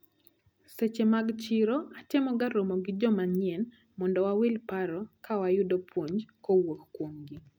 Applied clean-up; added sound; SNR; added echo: none; none; none; none.